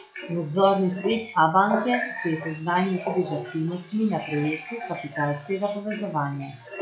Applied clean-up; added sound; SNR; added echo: classical method log-MMSE.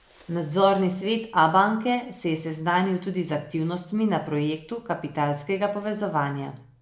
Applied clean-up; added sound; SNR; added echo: none; none; none; none.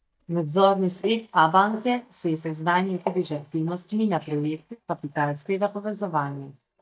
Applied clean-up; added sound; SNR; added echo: neural mask model DeepFilterNet 3.